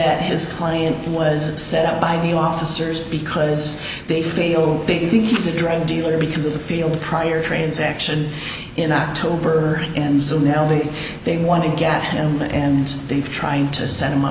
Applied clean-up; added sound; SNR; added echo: none; none; none; none.